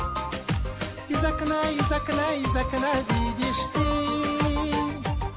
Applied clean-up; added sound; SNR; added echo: none; none; none; none.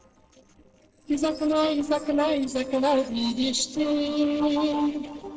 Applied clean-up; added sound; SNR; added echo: neural separator model SepFormer DNS4.